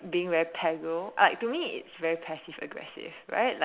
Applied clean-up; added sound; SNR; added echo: none; none; none; none.